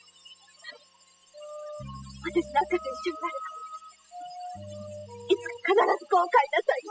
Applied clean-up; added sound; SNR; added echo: classical method spectral subtraction.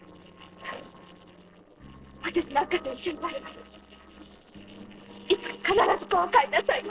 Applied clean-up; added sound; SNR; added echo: neural separator model SepFormer DNS4.